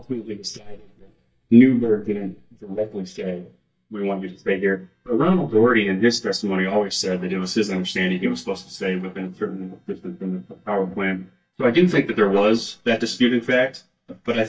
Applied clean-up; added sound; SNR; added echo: neural mask model DeepFilterNet 3.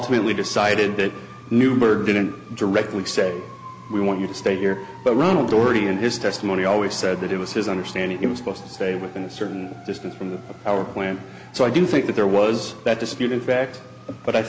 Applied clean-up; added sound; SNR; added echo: none; none; none; none.